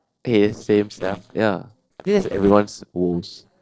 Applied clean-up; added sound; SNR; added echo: neural separator model SepFormer DNS4.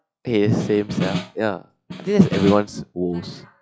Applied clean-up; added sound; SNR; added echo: classical method log-MMSE.